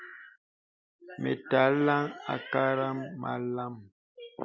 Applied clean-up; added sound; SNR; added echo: none; none; none; none.